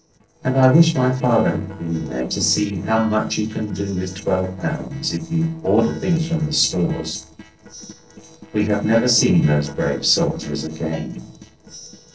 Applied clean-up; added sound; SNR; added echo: neural separator model SepFormer DNS4.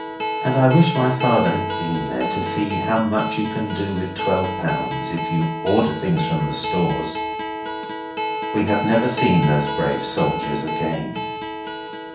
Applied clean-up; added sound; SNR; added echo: none; Acoustic guitar; 4 dB; reverberation time 0.6 s.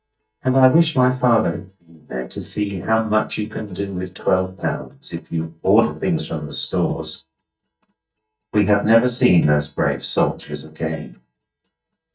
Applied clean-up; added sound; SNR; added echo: neural mask model DeepFilterNet 3.